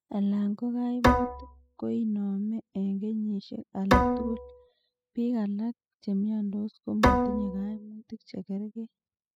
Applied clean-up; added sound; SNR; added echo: classical method spectral subtraction.